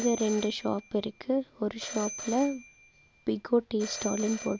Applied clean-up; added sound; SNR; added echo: none; Telephone; 13 dB; none.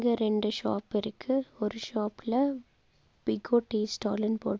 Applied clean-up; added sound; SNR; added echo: none; none; none; none.